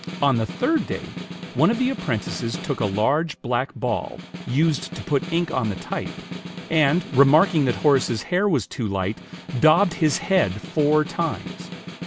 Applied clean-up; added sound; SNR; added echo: none; Snare drum; 12 dB; none.